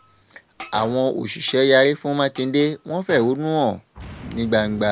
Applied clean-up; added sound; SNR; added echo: none; Gunshot, gunfire + Boom; 20 dB; none.